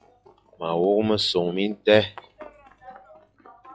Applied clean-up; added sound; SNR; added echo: classical method log-MMSE.